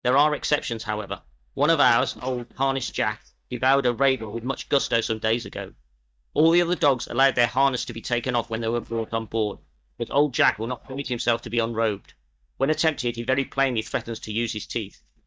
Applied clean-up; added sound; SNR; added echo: neural mask model DeepFilterNet 3.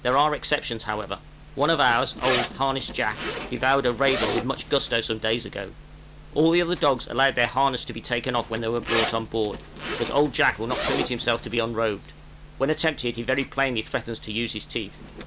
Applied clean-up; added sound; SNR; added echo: none; Zipper (clothing); 8 dB; none.